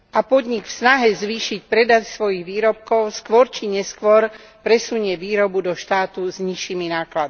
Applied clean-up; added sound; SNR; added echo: none; none; none; none.